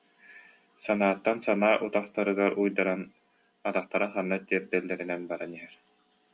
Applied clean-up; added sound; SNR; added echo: none; none; none; none.